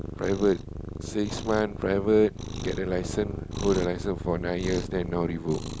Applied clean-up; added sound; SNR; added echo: none; Cat; 7 dB; none.